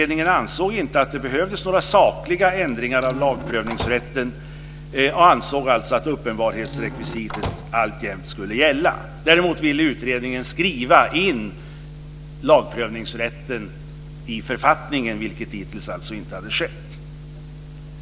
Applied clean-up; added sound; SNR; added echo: none; Squeak / Slam / Wood; 11 dB; none.